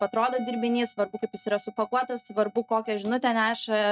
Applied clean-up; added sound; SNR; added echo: neural mask model RNNoise.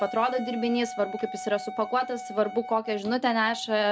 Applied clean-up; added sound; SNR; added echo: none; Wind instrument, woodwind instrument; 11 dB; none.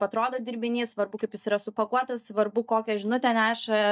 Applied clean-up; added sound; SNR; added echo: neural mask model DeepFilterNet 3.